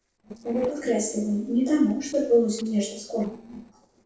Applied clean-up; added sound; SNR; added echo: neural separator model SepFormer DNS4.